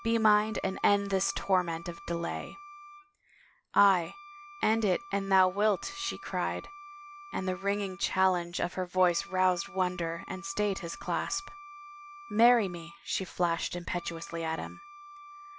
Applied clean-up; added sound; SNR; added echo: none; Wind instrument, woodwind instrument; 18 dB; none.